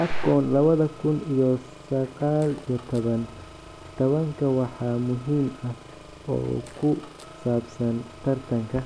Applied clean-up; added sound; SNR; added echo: none; Engine; 20 dB; none.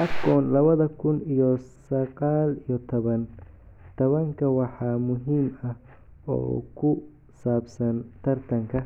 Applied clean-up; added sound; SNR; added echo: none; none; none; none.